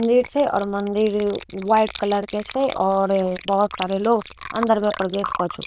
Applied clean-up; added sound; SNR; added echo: neural diffusion model UNIVERSE++.